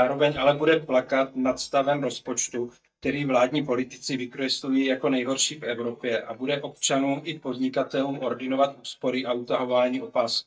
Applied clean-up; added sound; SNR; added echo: neural mask model DeepFilterNet 3.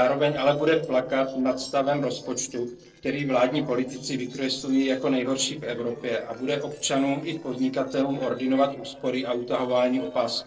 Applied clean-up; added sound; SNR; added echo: neural separator model SepFormer DNS4.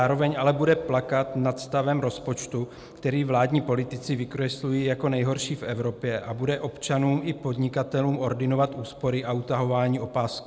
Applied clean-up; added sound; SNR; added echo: none; none; none; none.